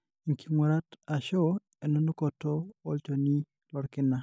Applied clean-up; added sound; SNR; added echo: none; none; none; none.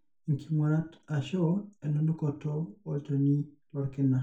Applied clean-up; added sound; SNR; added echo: none; none; none; reverberation time 0.3 s.